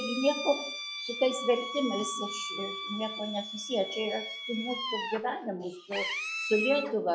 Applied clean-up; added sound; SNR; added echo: classical method log-MMSE.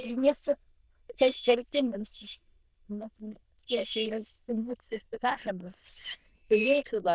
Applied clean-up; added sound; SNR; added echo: neural diffusion model UNIVERSE++.